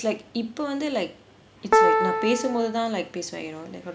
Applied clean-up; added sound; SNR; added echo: none; Piano; -4 dB; none.